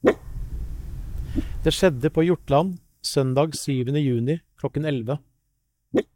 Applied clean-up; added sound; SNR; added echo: neural mask model DeepFilterNet 3.